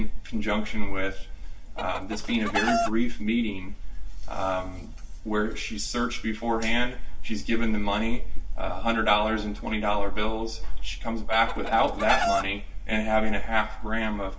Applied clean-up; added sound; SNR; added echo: none; Chicken, rooster; 7 dB; reverberation time 0.2 s.